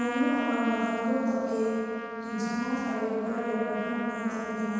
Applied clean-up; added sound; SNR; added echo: none; Trumpet; 8 dB; reverberation time 2.1 s.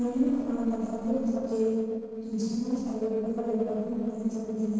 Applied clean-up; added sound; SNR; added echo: neural separator model SepFormer DNS4.